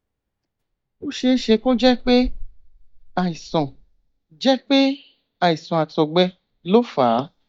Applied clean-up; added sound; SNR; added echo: neural mask model DeepFilterNet 3.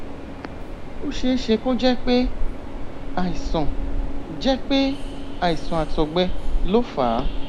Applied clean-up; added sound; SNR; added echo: none; Train; -1 dB; none.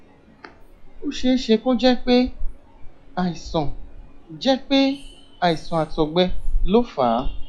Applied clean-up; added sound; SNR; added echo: classical method log-MMSE.